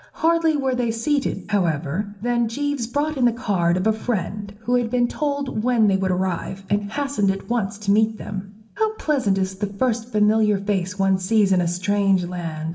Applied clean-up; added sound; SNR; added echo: none; none; none; reverberation time 0.7 s.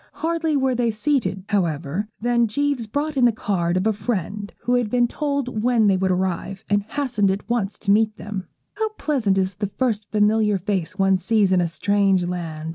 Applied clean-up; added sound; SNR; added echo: none; none; none; none.